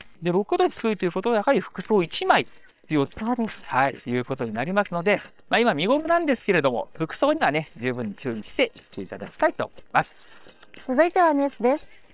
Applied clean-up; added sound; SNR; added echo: neural separator model SepFormer WHAM!.